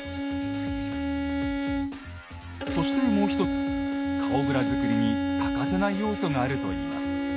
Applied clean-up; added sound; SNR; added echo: none; Bowed string instrument; -2 dB; none.